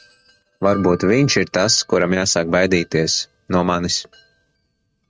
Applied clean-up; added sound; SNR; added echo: neural mask model RNNoise.